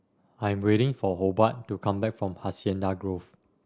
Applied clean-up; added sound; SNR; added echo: none; none; none; none.